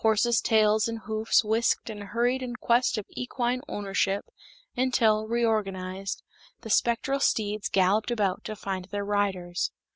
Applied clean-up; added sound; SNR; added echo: none; none; none; none.